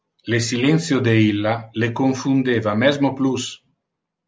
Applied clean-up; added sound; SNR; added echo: none; none; none; none.